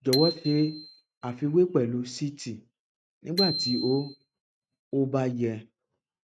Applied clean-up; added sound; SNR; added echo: neural mask model RNNoise.